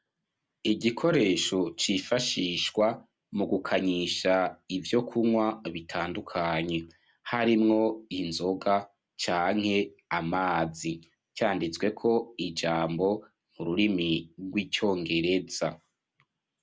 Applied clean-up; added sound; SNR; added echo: none; none; none; none.